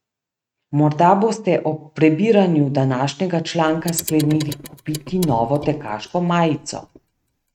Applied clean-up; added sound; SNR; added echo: neural mask model RNNoise.